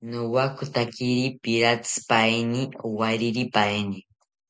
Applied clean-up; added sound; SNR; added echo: none; none; none; none.